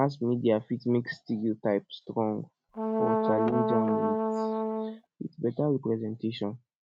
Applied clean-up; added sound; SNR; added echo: neural mask model RNNoise.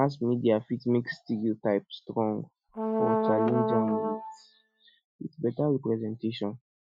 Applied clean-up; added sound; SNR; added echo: classical method Wiener filter.